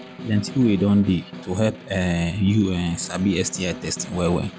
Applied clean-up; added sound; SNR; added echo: none; Snare drum; 16 dB; none.